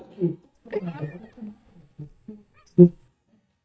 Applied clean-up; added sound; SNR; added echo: neural mask model DeepFilterNet 3.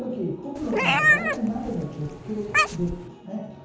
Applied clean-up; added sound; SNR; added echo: none; Meow; -5 dB; reverberation time 0.9 s.